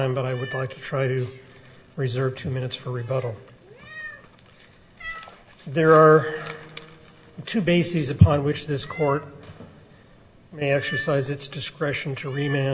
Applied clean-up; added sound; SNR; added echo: none; Meow; 18 dB; reverberation time 0.9 s.